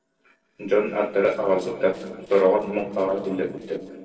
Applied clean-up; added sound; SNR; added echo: neural separator model SepFormer DNS4.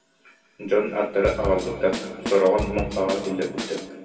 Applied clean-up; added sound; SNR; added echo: none; Drum kit; 8 dB; reverberation time 2.2 s.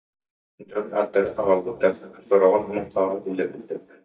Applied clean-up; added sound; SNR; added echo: neural mask model DeepFilterNet 3.